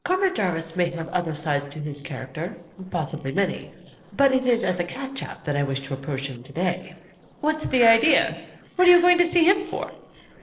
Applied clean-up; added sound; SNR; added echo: neural separator model SepFormer DNS4.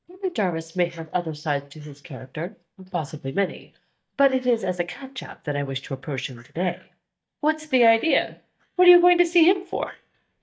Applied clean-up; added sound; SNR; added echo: neural mask model DeepFilterNet 3.